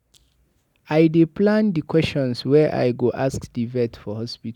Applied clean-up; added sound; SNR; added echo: none; none; none; none.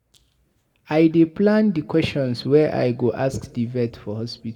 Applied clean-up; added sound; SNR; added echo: none; none; none; reverberation time 2.1 s.